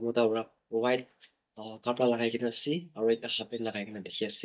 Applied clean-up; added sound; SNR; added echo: neural mask model DeepFilterNet 3.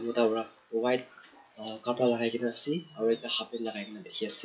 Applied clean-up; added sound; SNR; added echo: classical method WPE with log-MMSE.